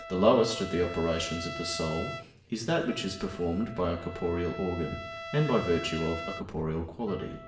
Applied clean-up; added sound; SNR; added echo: none; Trumpet; 11 dB; reverberation time 0.7 s.